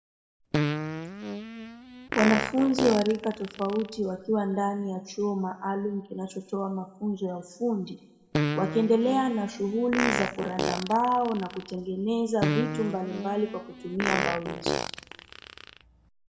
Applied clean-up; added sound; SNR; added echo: none; Fart; 3 dB; reverberation time 0.8 s.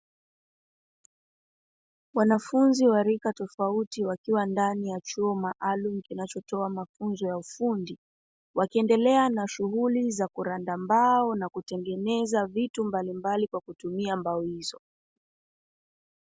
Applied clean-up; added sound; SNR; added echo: none; none; none; none.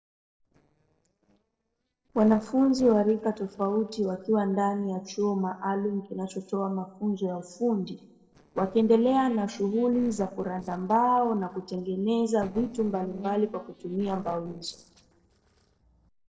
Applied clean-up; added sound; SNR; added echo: neural separator model SepFormer DNS4.